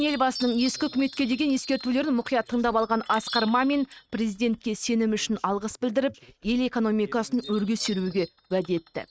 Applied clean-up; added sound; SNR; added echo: neural mask model RNNoise.